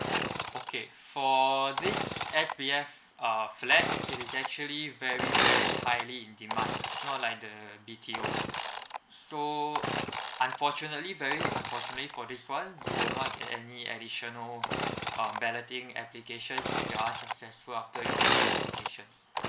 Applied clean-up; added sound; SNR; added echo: none; Sawing / Engine; -1 dB; none.